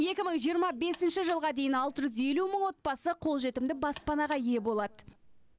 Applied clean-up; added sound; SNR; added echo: none; Alarm; 19 dB; none.